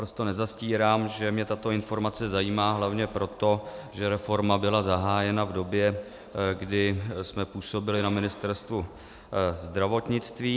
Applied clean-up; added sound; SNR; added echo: none; none; none; none.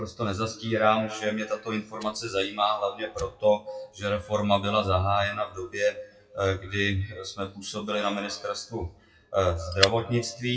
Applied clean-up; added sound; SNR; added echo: classical method WPE with log-MMSE.